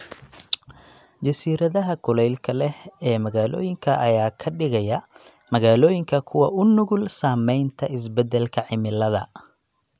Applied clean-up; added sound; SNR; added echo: none; none; none; none.